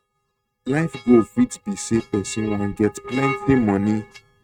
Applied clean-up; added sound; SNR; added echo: neural mask model RNNoise.